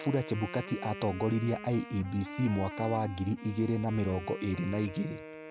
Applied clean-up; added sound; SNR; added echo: none; Wind instrument, woodwind instrument; 12 dB; none.